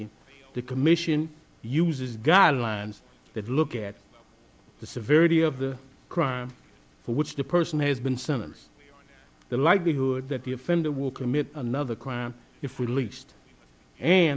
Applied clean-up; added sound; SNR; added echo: none; none; none; none.